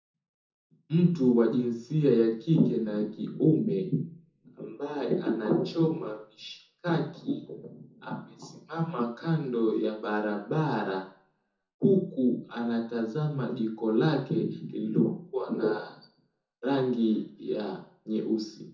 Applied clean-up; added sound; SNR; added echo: none; none; none; reverberation time 0.6 s.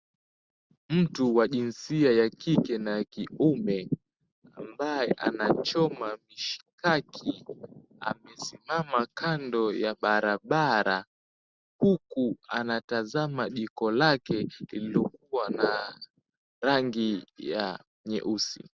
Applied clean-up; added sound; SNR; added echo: none; none; none; none.